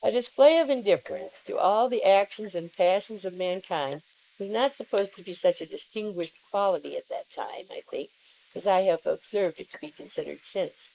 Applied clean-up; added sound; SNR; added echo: neural mask model Resemble Enhance denoiser.